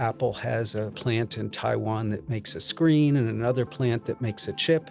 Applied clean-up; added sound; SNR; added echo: none; none; none; none.